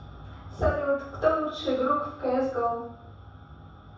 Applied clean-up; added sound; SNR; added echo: none; none; none; reverberation time 0.7 s.